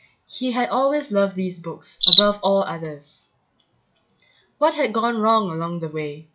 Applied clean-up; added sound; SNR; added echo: classical method log-MMSE.